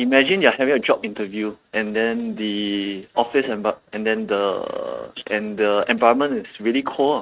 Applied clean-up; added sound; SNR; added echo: neural mask model RNNoise.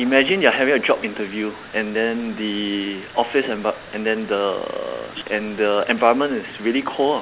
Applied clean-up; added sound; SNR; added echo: none; Water; 19 dB; none.